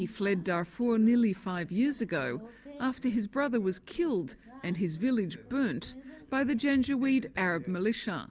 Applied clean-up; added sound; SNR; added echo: none; none; none; none.